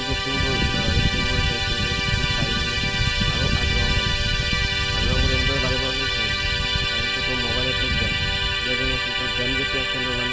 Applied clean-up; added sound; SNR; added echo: none; Musical instrument; -1 dB; none.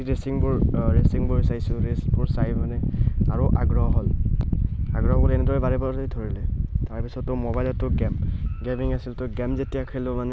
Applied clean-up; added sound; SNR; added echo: none; none; none; none.